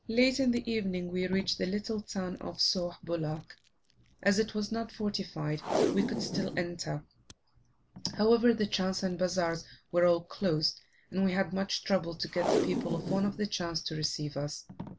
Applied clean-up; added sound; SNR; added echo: none; Packing tape, duct tape; 8 dB; none.